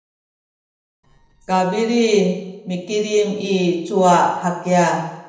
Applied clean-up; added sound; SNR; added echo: neural separator model SepFormer DNS4.